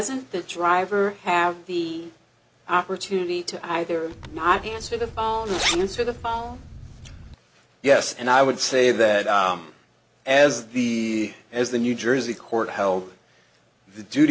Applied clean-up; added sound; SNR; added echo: none; Zipper (clothing); 9 dB; none.